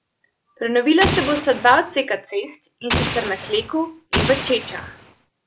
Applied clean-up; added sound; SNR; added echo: none; Explosion; 5 dB; none.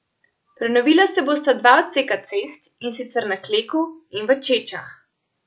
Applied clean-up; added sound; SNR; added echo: none; none; none; none.